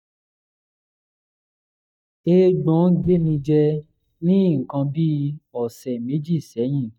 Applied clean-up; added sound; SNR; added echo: neural mask model DeepFilterNet 3.